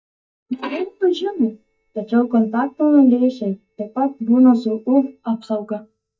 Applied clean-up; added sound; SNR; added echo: neural mask model DeepFilterNet 3.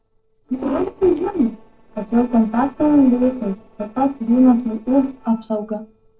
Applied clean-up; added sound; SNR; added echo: neural separator model SepFormer DNS4.